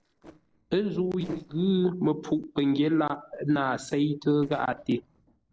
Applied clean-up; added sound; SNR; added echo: neural separator model SepFormer DNS4.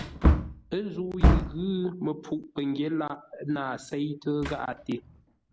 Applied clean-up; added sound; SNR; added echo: none; Wood; -3 dB; none.